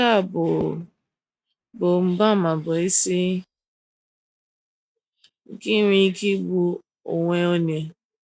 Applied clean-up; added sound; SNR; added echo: neural mask model RNNoise.